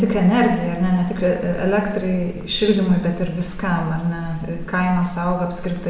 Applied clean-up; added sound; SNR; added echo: none; none; none; none.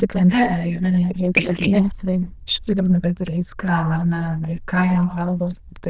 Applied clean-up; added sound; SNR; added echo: neural diffusion model UNIVERSE++.